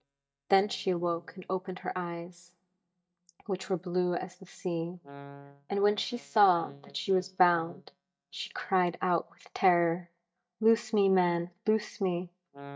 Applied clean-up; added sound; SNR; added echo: neural mask model DeepFilterNet 3.